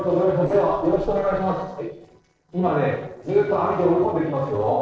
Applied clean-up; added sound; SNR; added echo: neural separator model SepFormer DNS4.